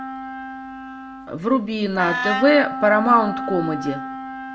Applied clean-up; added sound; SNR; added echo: none; Wind instrument, woodwind instrument; 7 dB; reverberation time 0.4 s.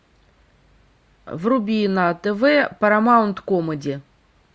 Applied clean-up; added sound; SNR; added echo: none; none; none; none.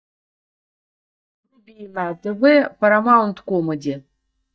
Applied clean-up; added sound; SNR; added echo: neural mask model DeepFilterNet 3.